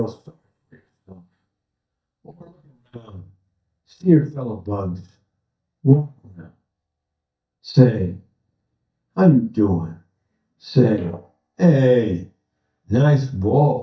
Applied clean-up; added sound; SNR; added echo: neural mask model DeepFilterNet 3.